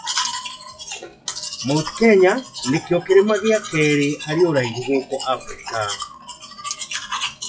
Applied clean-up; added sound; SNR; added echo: classical method WPE with log-MMSE.